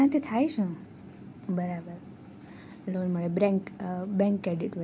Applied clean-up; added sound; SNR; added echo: none; none; none; none.